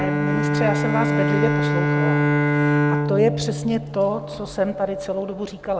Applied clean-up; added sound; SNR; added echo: none; Bowed string instrument; -3 dB; none.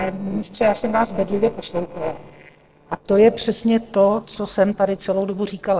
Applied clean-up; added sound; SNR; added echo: neural separator model SepFormer DNS4.